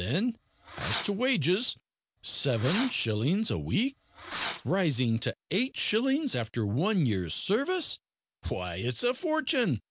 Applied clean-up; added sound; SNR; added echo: none; Fireworks; 11 dB; none.